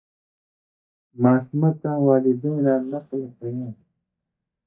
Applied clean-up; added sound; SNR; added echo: neural mask model DeepFilterNet 3.